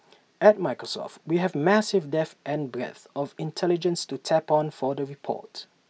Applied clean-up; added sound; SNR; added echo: none; none; none; none.